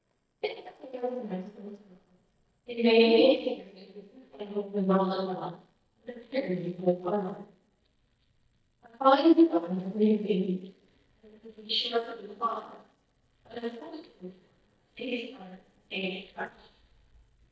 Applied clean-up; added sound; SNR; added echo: neural mask model DeepFilterNet 3.